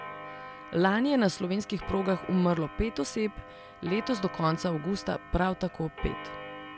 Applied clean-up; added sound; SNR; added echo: none; Clock; 13 dB; none.